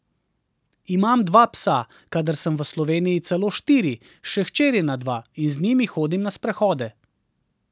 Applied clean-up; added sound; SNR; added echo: none; none; none; none.